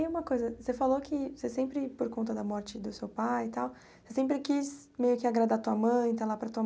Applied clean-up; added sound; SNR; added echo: none; none; none; none.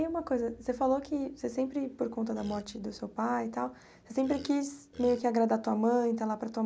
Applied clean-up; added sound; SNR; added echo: none; Burping, eructation; 18 dB; none.